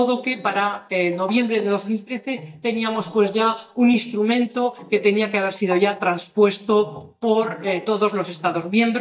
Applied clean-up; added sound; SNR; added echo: neural mask model DeepFilterNet 3.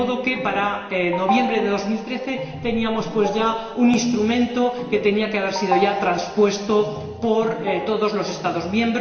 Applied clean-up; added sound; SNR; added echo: none; Organ; 9 dB; reverberation time 2.0 s.